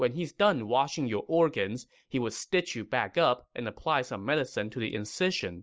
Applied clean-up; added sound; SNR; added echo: none; none; none; none.